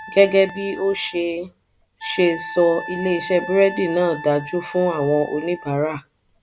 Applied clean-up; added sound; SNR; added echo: none; Wind instrument, woodwind instrument; 14 dB; none.